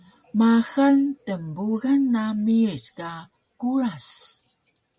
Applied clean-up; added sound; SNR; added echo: none; none; none; none.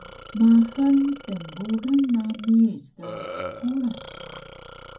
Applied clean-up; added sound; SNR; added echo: none; Burping, eructation; 16 dB; reverberation time 0.4 s.